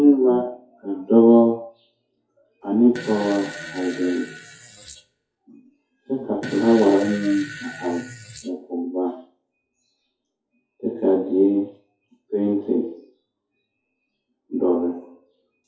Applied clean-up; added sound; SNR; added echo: classical method WPE with log-MMSE.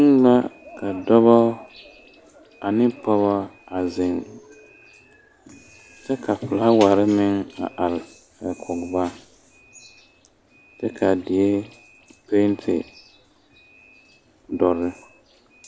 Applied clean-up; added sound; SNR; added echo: none; none; none; none.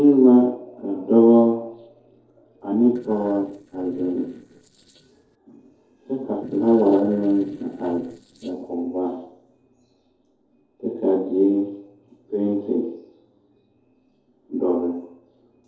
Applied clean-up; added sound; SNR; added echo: neural separator model SepFormer DNS4.